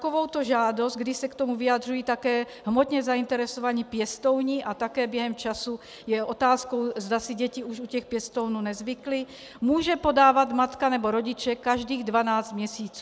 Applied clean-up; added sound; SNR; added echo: none; none; none; none.